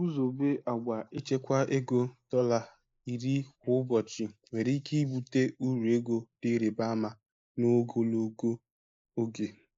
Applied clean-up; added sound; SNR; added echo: neural mask model Resemble Enhance denoiser.